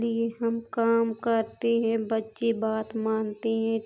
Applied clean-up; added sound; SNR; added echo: none; none; none; none.